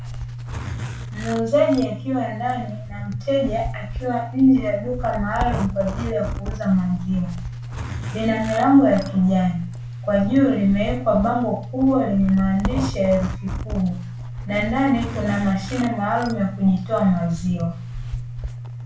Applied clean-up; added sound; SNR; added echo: none; Zipper (clothing); 8 dB; reverberation time 0.3 s.